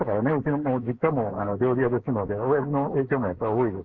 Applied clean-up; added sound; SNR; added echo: neural mask model Resemble Enhance denoiser.